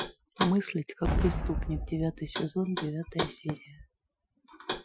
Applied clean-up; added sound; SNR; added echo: classical method Wiener filter.